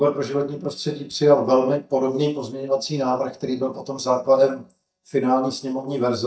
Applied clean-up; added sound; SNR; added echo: neural mask model DeepFilterNet 3.